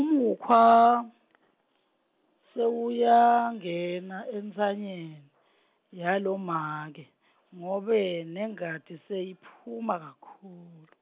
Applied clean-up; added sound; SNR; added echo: none; none; none; none.